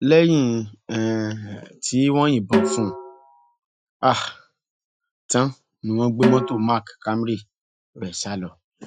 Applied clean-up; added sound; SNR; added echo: classical method Wiener filter.